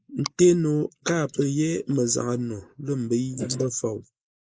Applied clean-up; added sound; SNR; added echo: neural mask model Resemble Enhance denoiser.